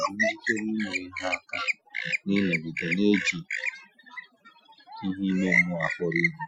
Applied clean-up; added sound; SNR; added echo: classical method Wiener filter.